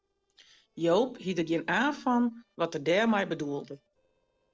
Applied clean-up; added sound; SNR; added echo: neural separator model SepFormer DNS4.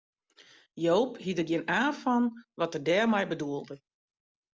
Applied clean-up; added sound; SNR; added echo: none; none; none; none.